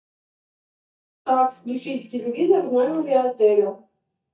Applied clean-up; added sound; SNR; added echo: neural mask model DeepFilterNet 3.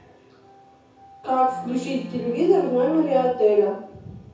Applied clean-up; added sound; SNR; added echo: none; Bowed string instrument; 15 dB; reverberation time 0.6 s.